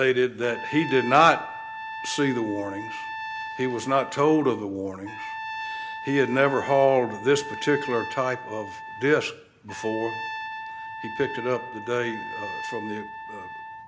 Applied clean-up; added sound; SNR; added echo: none; Trumpet; 10 dB; none.